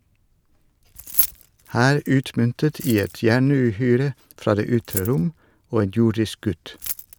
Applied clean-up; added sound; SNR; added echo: none; Keys jangling; 11 dB; none.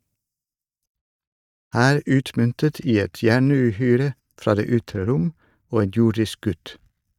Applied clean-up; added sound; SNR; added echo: neural mask model DeepFilterNet 3.